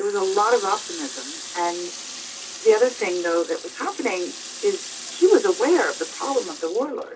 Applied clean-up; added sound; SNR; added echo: none; Water tap, faucet; 12 dB; reverberation time 0.2 s.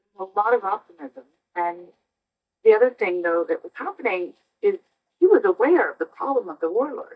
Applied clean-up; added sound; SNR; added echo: neural mask model DeepFilterNet 3.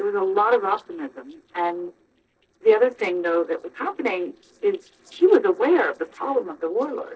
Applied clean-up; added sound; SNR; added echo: neural separator model SepFormer DNS4.